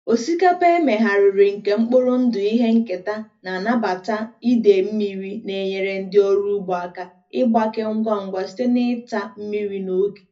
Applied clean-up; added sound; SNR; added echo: none; none; none; reverberation time 0.4 s.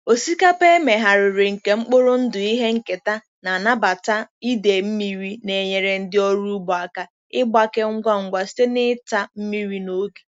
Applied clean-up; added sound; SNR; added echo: none; none; none; none.